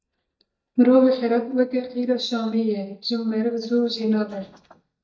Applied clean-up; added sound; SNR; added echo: neural mask model DeepFilterNet 3.